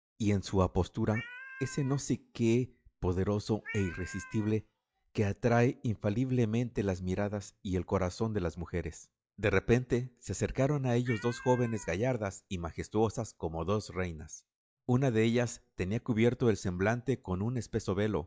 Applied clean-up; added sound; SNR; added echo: classical method log-MMSE.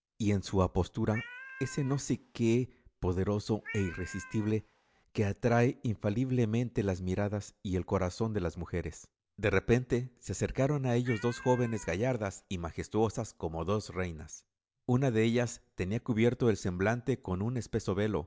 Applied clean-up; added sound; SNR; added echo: none; Cat; 16 dB; none.